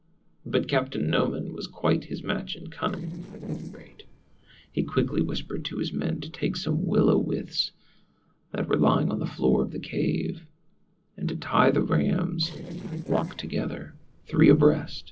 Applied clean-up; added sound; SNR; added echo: neural separator model SepFormer DNS4.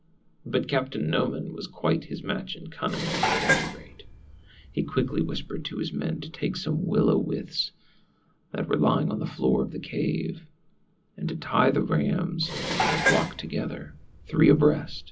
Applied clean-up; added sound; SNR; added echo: none; Dishes, pots, and pans; 3 dB; reverberation time 0.4 s.